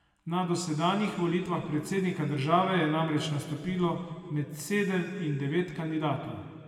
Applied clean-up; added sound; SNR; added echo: none; none; none; reverberation time 2.1 s.